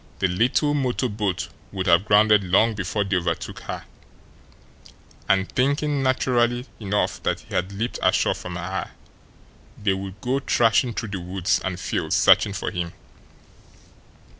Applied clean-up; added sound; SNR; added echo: none; none; none; none.